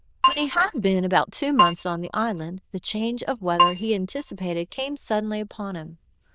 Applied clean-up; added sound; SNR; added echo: neural diffusion model UNIVERSE++.